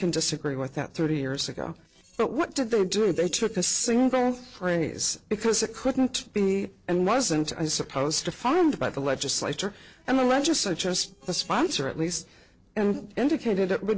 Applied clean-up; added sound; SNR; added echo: neural separator model SepFormer DNS4.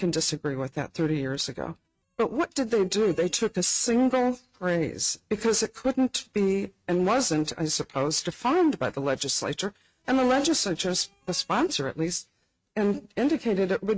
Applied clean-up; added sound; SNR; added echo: neural mask model RNNoise.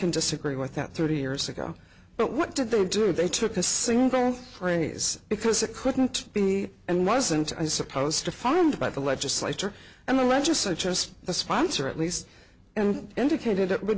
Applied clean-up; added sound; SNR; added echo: none; none; none; none.